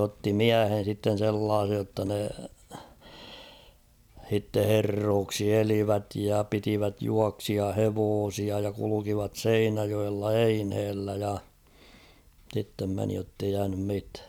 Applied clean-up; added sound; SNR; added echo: none; none; none; none.